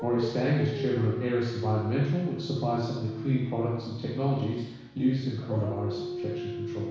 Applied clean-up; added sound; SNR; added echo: none; Dog; 9 dB; reverberation time 1.1 s.